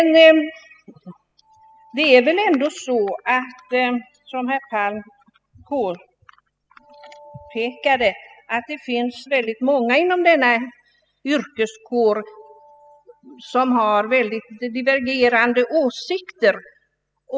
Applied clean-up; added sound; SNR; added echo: classical method spectral subtraction.